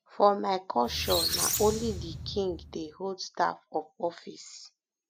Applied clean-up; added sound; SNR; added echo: none; Squeak; 3 dB; none.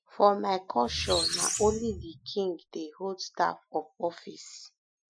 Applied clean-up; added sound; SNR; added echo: classical method Wiener filter.